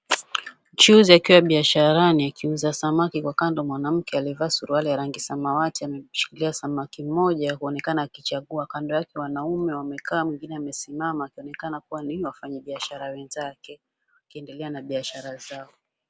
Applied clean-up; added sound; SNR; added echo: none; none; none; none.